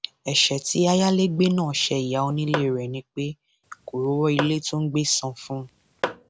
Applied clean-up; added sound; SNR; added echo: none; Tap / Hammer; 10 dB; none.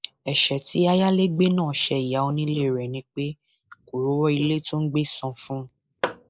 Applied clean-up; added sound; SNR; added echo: neural mask model Resemble Enhance denoiser.